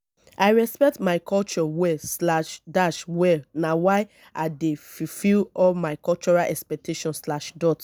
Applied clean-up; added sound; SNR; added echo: none; none; none; none.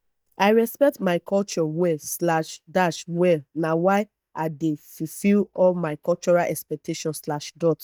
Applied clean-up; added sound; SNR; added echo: neural mask model DeepFilterNet 3.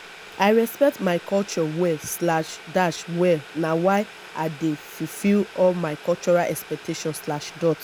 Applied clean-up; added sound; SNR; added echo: none; Boiling; 18 dB; none.